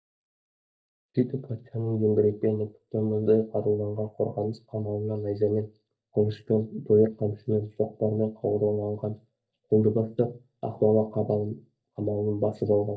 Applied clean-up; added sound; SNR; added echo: neural mask model DeepFilterNet 3.